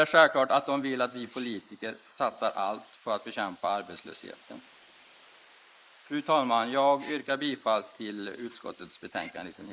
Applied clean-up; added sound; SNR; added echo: neural mask model Resemble Enhance denoiser.